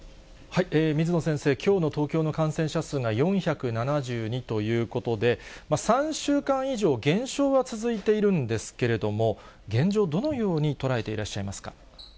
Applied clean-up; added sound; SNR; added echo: none; none; none; none.